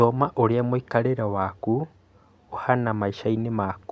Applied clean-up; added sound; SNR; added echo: none; none; none; none.